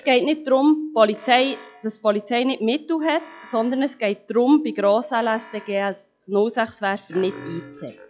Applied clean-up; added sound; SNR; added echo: classical method log-MMSE.